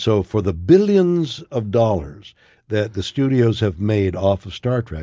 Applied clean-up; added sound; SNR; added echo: none; none; none; none.